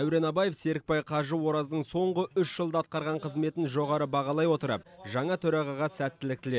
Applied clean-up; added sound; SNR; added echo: none; none; none; none.